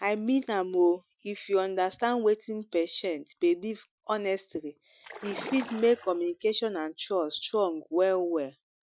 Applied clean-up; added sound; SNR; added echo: classical method Wiener filter.